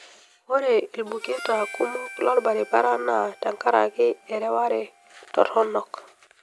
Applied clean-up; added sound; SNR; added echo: none; Harmonica; 20 dB; none.